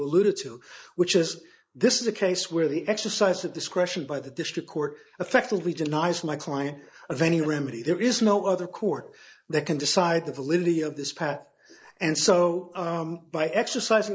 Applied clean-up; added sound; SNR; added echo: neural mask model Resemble Enhance denoiser.